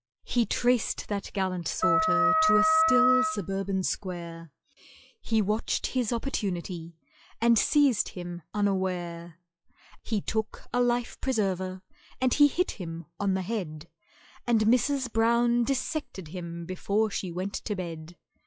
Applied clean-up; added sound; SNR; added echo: classical method log-MMSE.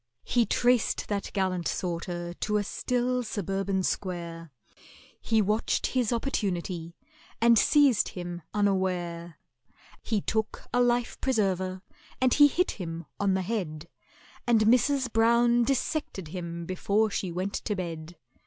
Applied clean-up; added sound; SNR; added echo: none; none; none; none.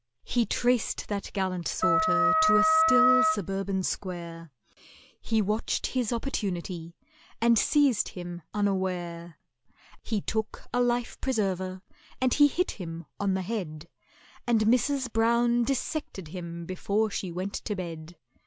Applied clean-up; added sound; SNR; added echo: none; Wind instrument, woodwind instrument; -4 dB; none.